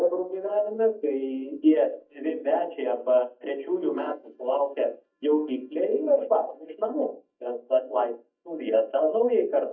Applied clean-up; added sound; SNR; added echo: neural mask model DeepFilterNet 3.